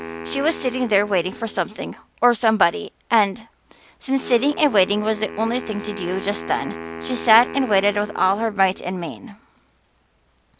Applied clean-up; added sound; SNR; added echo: none; Wind instrument, woodwind instrument; 14 dB; none.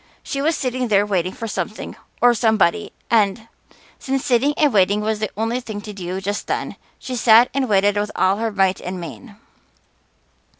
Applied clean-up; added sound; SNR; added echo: none; none; none; none.